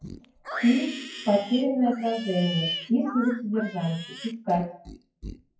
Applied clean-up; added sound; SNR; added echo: classical method WPE with log-MMSE.